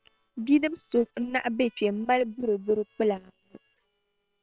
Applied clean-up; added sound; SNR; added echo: neural separator model SepFormer WHAM!.